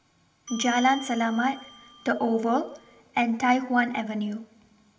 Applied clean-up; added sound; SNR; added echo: none; Bell; 16 dB; reverberation time 0.9 s.